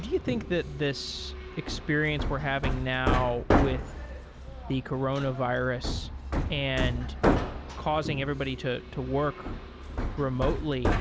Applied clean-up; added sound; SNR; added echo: none; Hammer; 0 dB; none.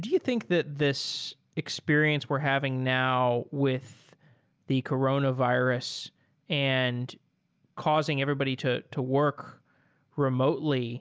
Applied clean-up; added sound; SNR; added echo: none; none; none; none.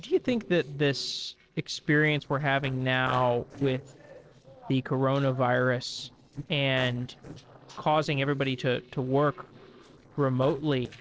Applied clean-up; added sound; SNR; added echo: neural separator model SepFormer DNS4.